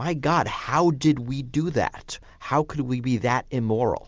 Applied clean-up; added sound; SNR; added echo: none; none; none; none.